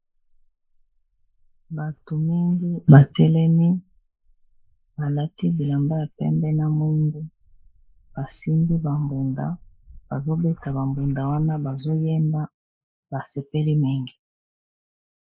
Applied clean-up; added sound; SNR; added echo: neural mask model Resemble Enhance denoiser.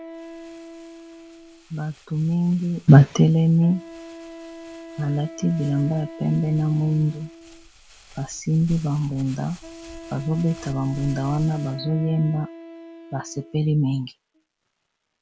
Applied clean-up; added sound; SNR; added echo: none; Crumpling, crinkling + Wind instrument, woodwind instrument; 17 dB; none.